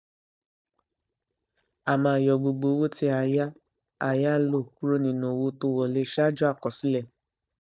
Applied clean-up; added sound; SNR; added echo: neural mask model DeepFilterNet 3.